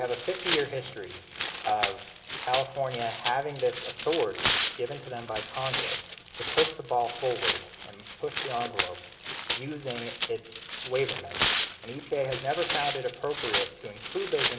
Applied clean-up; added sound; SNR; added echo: none; Tearing; -1 dB; reverberation time 2.2 s.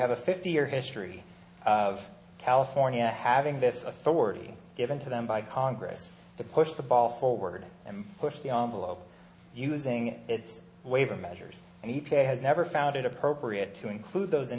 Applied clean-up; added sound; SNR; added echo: none; none; none; none.